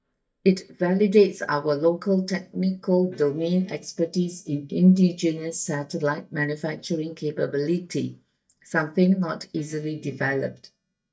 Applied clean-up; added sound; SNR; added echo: neural mask model DeepFilterNet 3.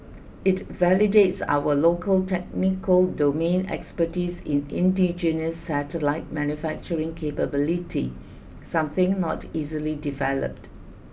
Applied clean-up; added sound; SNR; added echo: none; none; none; none.